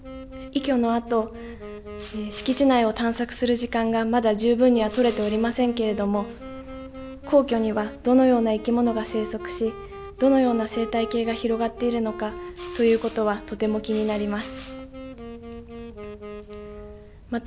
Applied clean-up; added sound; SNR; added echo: none; Wind instrument, woodwind instrument; 15 dB; none.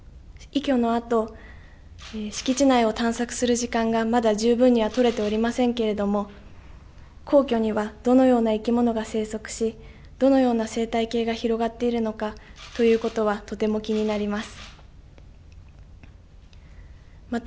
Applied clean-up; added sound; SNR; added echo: none; none; none; none.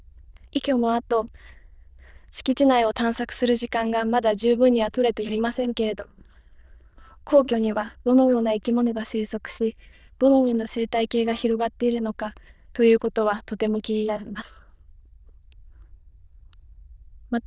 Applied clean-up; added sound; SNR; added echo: neural diffusion model UNIVERSE++.